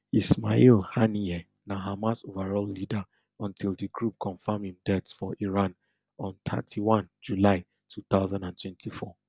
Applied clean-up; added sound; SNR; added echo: none; none; none; none.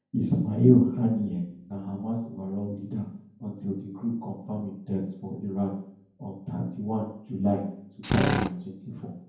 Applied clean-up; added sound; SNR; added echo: none; Drill; -1 dB; reverberation time 0.9 s.